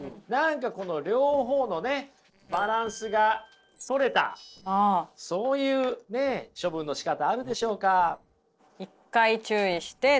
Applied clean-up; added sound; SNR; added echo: neural separator model SepFormer DNS4.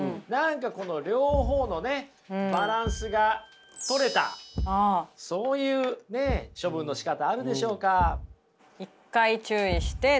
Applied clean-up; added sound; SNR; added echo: none; Thump, thud; 10 dB; none.